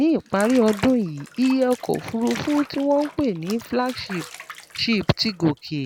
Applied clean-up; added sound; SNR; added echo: none; Bathtub (filling or washing) / Water; 18 dB; none.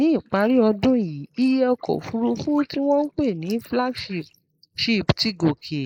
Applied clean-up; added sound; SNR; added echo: neural mask model Resemble Enhance denoiser.